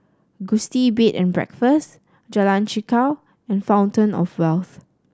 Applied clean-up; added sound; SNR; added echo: none; none; none; none.